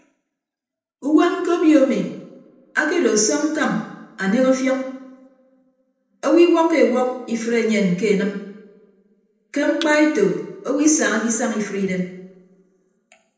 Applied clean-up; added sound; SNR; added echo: neural separator model SepFormer DNS4.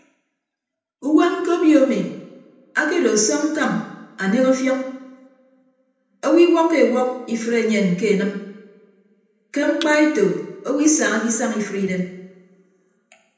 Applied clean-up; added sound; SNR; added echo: none; Thump, thud; 18 dB; reverberation time 0.8 s.